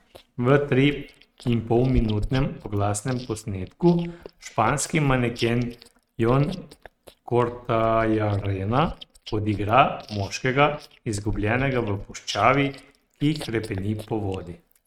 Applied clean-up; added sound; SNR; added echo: neural mask model RNNoise.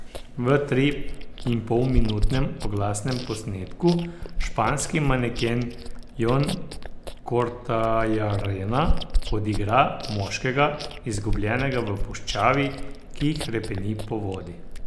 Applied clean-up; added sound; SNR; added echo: none; Chewing, mastication; 4 dB; none.